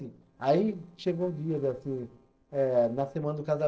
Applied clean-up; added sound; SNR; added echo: neural separator model SepFormer DNS4.